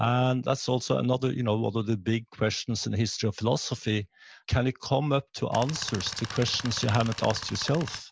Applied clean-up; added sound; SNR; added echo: none; Tools; 11 dB; none.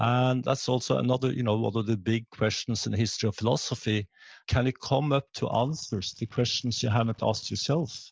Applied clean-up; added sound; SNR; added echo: neural mask model DeepFilterNet 3.